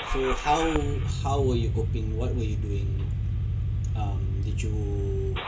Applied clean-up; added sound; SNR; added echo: none; Engine starting / Car; -5 dB; reverberation time 2.1 s.